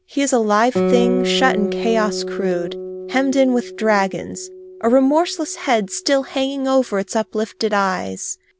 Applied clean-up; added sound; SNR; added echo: none; Guitar; 7 dB; none.